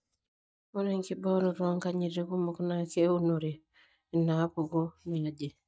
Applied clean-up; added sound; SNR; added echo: neural mask model DeepFilterNet 3.